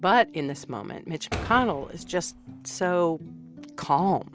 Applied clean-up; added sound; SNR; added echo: none; Door; 11 dB; none.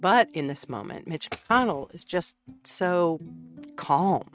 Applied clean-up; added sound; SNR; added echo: neural mask model RNNoise.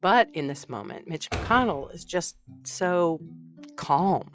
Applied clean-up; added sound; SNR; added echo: classical method log-MMSE.